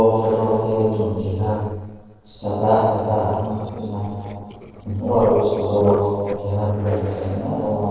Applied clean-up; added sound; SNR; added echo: neural separator model SepFormer DNS4.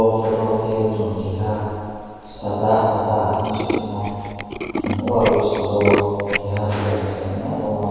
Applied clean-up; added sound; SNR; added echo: none; Tools; 9 dB; reverberation time 2.2 s.